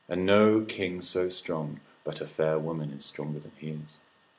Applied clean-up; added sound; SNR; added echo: none; none; none; none.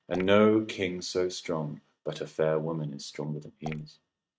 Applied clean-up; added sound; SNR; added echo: neural mask model RNNoise.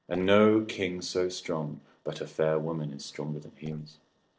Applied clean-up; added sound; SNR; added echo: neural separator model SepFormer DNS4.